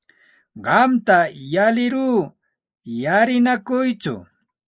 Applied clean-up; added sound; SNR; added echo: neural mask model Resemble Enhance denoiser.